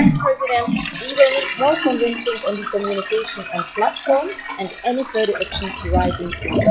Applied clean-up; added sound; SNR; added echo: classical method log-MMSE.